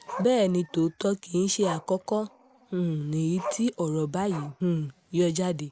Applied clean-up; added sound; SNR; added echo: none; Growling; 15 dB; none.